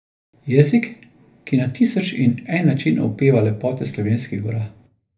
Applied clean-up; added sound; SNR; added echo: none; none; none; reverberation time 0.3 s.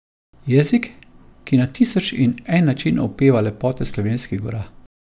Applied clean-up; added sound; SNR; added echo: none; none; none; none.